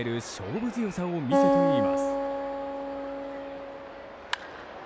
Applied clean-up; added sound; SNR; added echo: none; Acoustic guitar; -5 dB; none.